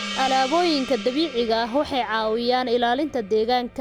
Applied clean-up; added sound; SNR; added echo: none; Gong; 13 dB; none.